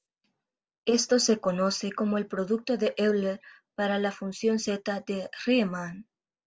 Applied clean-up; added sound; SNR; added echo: none; none; none; none.